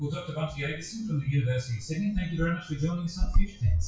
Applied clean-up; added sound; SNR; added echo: classical method WPE with log-MMSE.